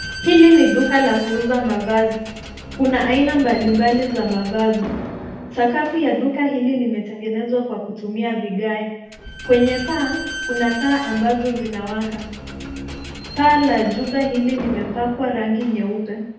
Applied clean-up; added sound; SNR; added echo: none; Squeak / Slam; 13 dB; reverberation time 0.8 s.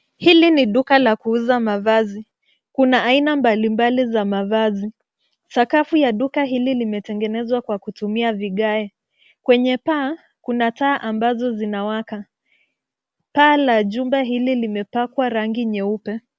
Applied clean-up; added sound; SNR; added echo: none; none; none; none.